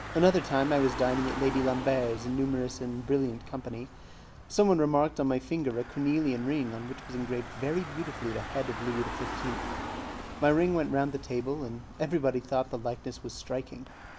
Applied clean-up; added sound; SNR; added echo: none; Engine / Car; 10 dB; none.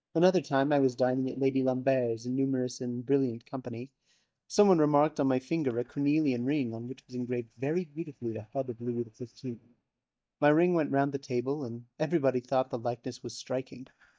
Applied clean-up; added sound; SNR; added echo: neural mask model DeepFilterNet 3.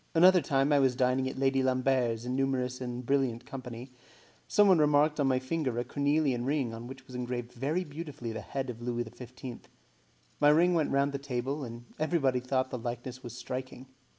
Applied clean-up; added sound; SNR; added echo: none; none; none; none.